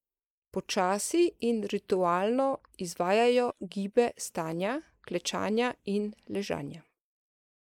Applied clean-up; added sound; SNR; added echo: neural mask model Resemble Enhance denoiser.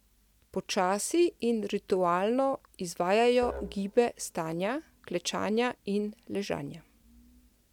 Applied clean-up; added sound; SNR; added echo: none; Musical instrument; 17 dB; none.